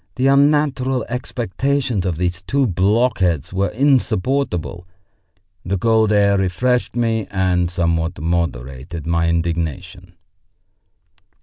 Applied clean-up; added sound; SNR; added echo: none; none; none; none.